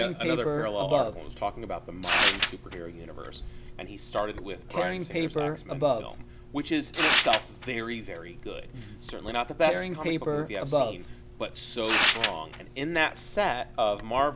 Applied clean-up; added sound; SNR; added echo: none; Tearing; -2 dB; none.